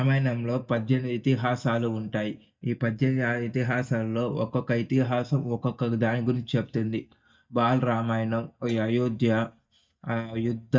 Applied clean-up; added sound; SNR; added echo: neural mask model DeepFilterNet 3.